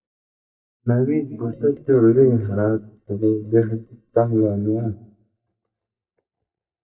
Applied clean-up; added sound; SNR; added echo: neural mask model DeepFilterNet 3.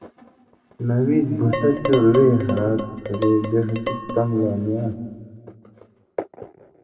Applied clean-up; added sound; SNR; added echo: none; Dishes, pots, and pans; 9 dB; reverberation time 1.6 s.